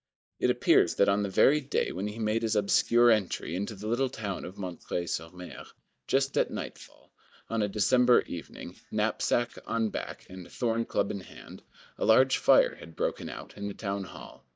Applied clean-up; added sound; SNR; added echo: neural mask model DeepFilterNet 3.